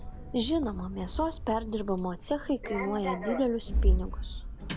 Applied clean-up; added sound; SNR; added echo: none; Sliding door; 1 dB; none.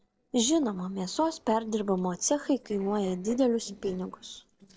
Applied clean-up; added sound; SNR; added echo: neural separator model SepFormer DNS4.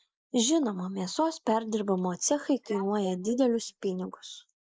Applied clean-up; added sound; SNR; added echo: neural mask model Resemble Enhance denoiser.